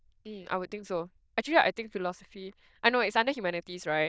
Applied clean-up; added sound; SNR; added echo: neural diffusion model UNIVERSE++.